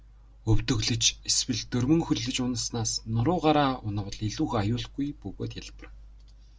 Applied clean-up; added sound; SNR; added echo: none; none; none; none.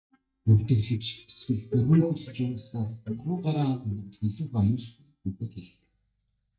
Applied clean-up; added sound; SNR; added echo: neural mask model DeepFilterNet 3.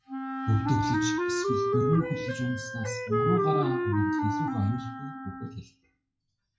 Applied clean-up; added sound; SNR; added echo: classical method WPE with log-MMSE.